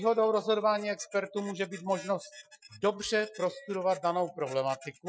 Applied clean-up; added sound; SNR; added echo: classical method Wiener filter.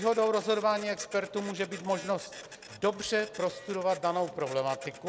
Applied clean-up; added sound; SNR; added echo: none; Printer; 16 dB; none.